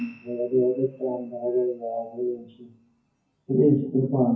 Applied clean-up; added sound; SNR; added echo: classical method WPE with log-MMSE.